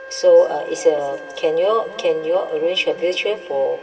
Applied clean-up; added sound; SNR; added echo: none; Wind instrument, woodwind instrument; 19 dB; reverberation time 2.6 s.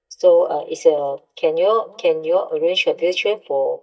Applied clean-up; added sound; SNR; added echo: neural mask model DeepFilterNet 3.